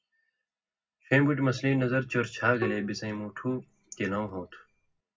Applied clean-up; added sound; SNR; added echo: none; Bowed string instrument; 13 dB; reverberation time 0.4 s.